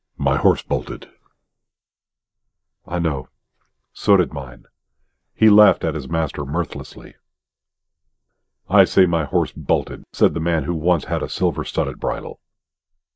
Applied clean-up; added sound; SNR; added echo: neural mask model Resemble Enhance denoiser.